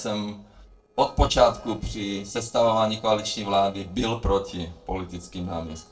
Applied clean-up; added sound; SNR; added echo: neural separator model SepFormer DNS4.